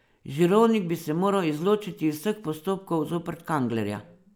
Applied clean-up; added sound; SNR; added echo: none; none; none; none.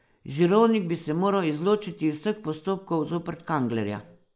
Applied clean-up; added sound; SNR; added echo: neural mask model Resemble Enhance denoiser.